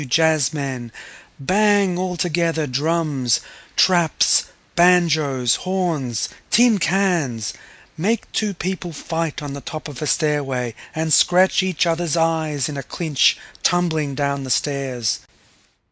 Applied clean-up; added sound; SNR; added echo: none; none; none; none.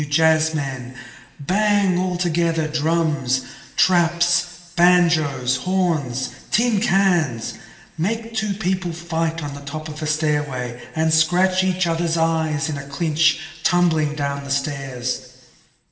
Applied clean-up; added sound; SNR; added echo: none; none; none; reverberation time 1.2 s.